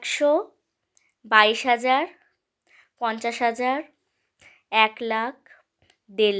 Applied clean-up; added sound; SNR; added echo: none; none; none; none.